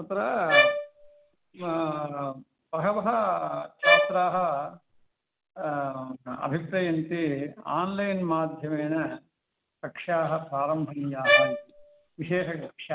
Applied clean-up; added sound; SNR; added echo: none; Bowed string instrument; -4 dB; none.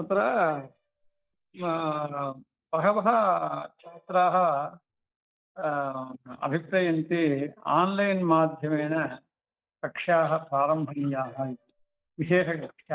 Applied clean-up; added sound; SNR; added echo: neural mask model DeepFilterNet 3.